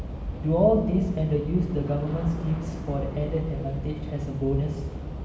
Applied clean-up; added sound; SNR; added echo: none; Subway, metro, underground / Train; 6 dB; reverberation time 1.0 s.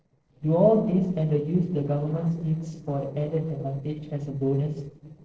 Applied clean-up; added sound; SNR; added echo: neural separator model SepFormer DNS4.